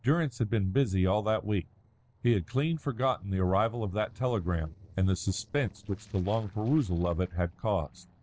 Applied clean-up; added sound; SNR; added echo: neural separator model SepFormer DNS4.